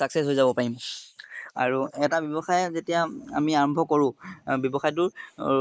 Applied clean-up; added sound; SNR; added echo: neural mask model Resemble Enhance denoiser.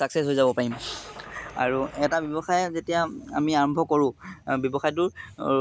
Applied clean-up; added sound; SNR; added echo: none; Engine starting / Car; 17 dB; none.